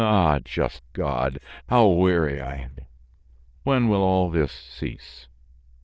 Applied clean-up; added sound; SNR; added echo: neural diffusion model UNIVERSE++.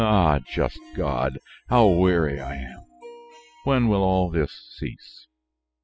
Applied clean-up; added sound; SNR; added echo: classical method spectral subtraction.